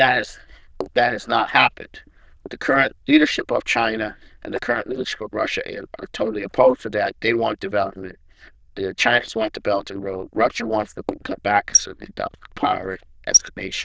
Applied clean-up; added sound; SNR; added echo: neural diffusion model UNIVERSE++.